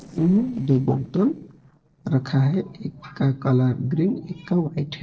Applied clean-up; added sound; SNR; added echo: neural separator model SepFormer DNS4.